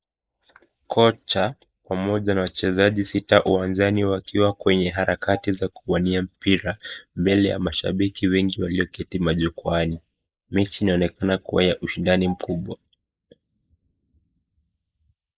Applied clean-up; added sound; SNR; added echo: neural mask model Resemble Enhance denoiser.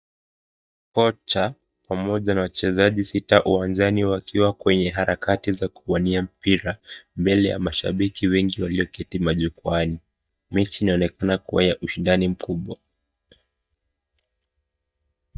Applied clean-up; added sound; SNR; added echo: neural mask model DeepFilterNet 3.